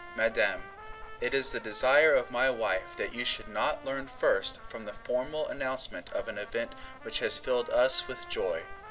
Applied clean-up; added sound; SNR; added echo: none; Trumpet; 17 dB; none.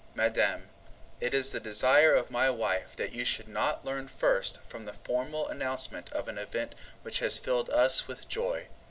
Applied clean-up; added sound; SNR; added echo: none; none; none; none.